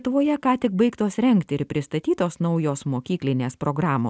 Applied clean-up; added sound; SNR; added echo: none; none; none; none.